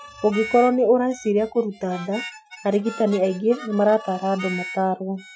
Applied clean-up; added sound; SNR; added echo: classical method Wiener filter.